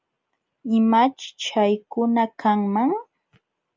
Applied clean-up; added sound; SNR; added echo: none; none; none; none.